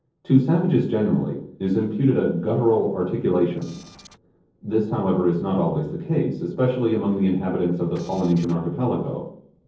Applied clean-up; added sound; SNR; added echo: neural separator model SepFormer DNS4.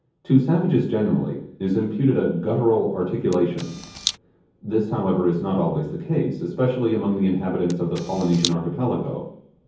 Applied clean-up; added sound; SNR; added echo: none; Camera; 9 dB; reverberation time 0.7 s.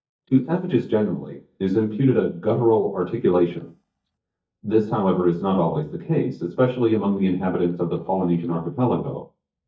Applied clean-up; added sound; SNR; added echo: neural mask model DeepFilterNet 3.